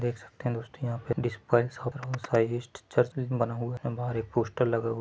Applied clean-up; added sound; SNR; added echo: none; none; none; none.